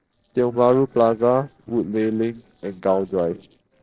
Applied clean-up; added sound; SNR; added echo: neural separator model SepFormer DNS4.